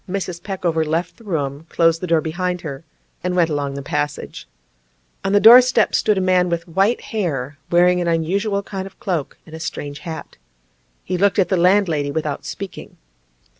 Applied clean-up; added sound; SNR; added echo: none; none; none; none.